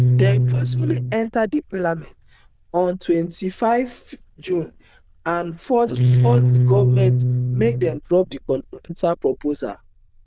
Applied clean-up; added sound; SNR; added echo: neural diffusion model UNIVERSE++.